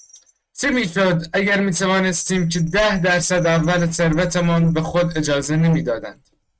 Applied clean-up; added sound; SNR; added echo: neural mask model RNNoise.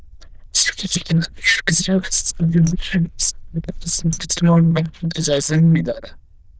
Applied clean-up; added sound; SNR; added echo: neural diffusion model UNIVERSE++.